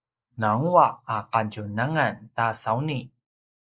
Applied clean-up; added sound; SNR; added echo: neural mask model Resemble Enhance denoiser.